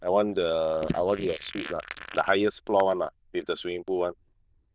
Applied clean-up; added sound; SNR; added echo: neural diffusion model UNIVERSE++.